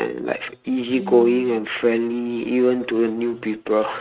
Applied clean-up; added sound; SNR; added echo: neural mask model RNNoise.